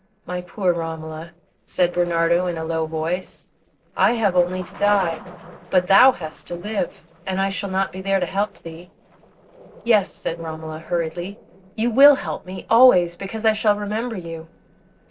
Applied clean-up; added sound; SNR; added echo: neural separator model SepFormer DNS4.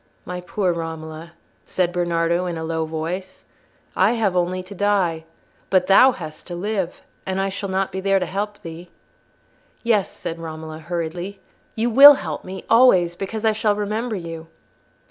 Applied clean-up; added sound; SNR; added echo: none; none; none; none.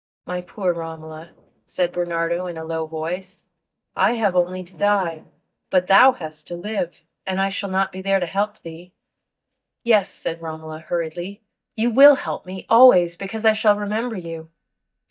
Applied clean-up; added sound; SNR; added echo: neural mask model DeepFilterNet 3.